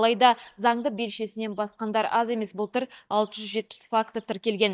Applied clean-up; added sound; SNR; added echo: neural mask model DeepFilterNet 3.